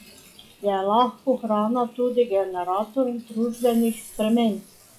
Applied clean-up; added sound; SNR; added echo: classical method log-MMSE.